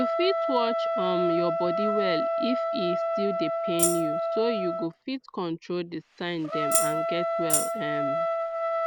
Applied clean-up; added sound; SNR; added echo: none; Trumpet + Tambourine; -3 dB; none.